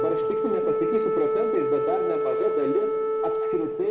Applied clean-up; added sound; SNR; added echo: none; Wind instrument, woodwind instrument; -3 dB; reverberation time 1.4 s.